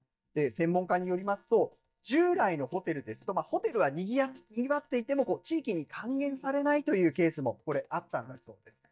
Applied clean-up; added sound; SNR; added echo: neural mask model DeepFilterNet 3.